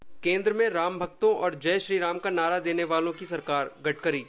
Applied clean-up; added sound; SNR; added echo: none; none; none; none.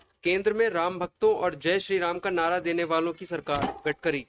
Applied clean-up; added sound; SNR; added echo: neural mask model RNNoise.